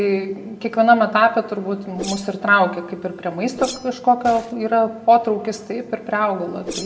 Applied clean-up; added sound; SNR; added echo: none; Whoosh, swoosh, swish; 19 dB; reverberation time 1.3 s.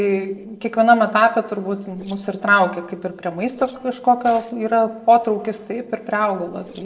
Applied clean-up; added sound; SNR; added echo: neural separator model SepFormer DNS4.